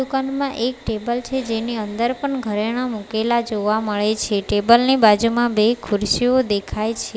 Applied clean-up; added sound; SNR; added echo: none; none; none; none.